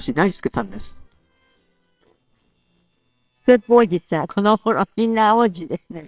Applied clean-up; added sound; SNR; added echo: neural separator model SepFormer WHAMR!.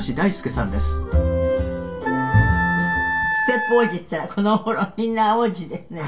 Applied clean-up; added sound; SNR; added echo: none; Wind instrument, woodwind instrument; 3 dB; reverberation time 0.2 s.